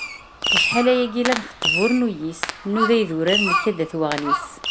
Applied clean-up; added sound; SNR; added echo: none; Crow + Fireworks; 2 dB; none.